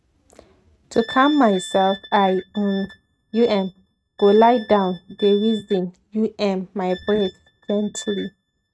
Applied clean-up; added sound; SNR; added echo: neural mask model RNNoise.